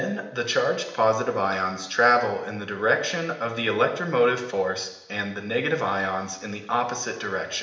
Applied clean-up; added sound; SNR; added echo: none; none; none; reverberation time 0.8 s.